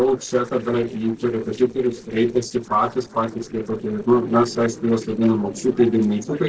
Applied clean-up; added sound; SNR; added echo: neural separator model SepFormer DNS4.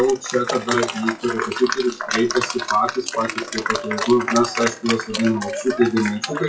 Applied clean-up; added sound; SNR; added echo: classical method WPE with log-MMSE.